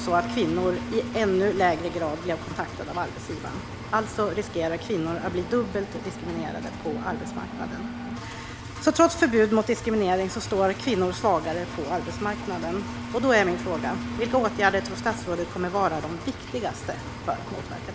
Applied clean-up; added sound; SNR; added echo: none; Engine; 8 dB; none.